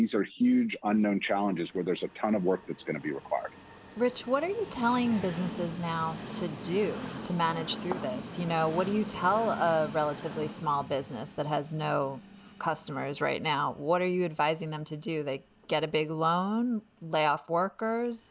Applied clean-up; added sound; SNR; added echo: none; Train; 14 dB; none.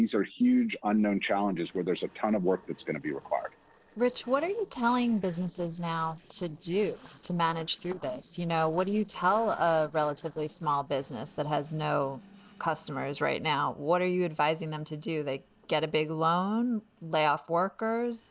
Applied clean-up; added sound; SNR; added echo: neural separator model SepFormer DNS4.